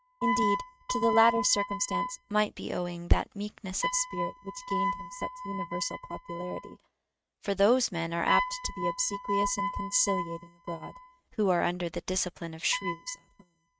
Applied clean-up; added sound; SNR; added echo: neural mask model RNNoise.